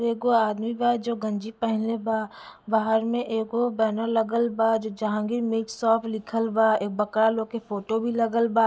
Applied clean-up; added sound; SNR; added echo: none; none; none; none.